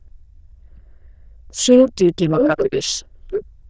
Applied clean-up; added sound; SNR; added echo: neural diffusion model UNIVERSE++.